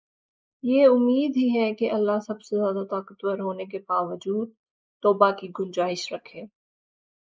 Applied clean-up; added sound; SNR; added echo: neural mask model Resemble Enhance denoiser.